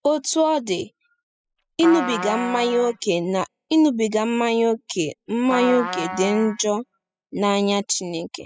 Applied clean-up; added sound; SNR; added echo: classical method spectral subtraction.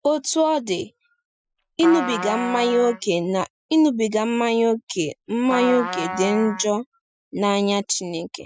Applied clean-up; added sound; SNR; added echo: classical method Wiener filter.